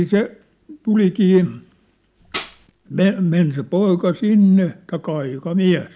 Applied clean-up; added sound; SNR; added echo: none; Tambourine; 17 dB; none.